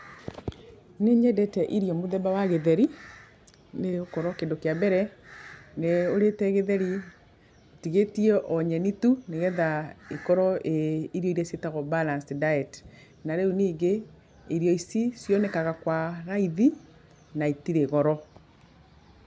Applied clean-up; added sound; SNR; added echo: none; none; none; none.